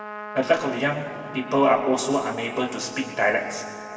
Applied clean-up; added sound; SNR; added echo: none; Trumpet; 14 dB; reverberation time 2.6 s.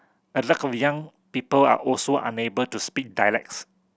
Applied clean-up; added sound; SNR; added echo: none; none; none; none.